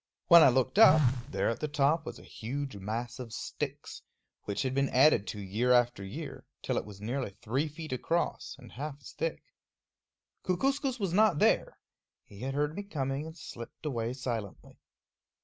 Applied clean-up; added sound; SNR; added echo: none; Telephone; 2 dB; none.